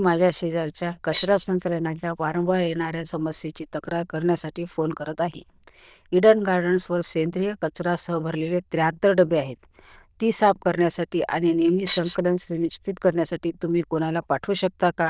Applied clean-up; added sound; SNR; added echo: neural diffusion model UNIVERSE++.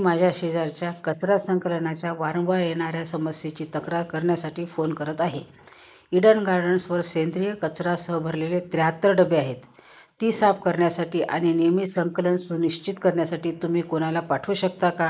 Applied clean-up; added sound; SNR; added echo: neural mask model Resemble Enhance denoiser.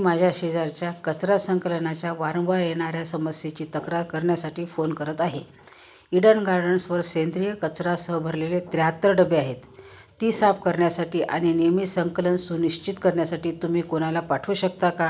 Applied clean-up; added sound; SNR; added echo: none; none; none; none.